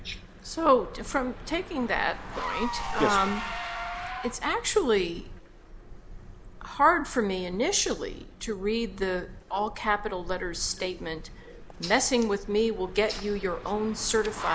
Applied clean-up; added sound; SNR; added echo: none; Engine / Car; 13 dB; none.